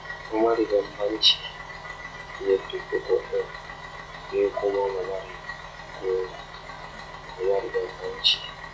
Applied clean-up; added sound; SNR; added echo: classical method log-MMSE.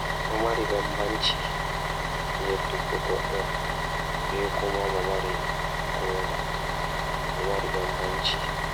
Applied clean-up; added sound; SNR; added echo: none; Bus; -4 dB; none.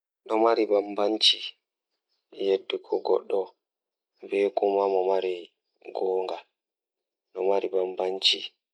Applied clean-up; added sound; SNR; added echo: none; none; none; none.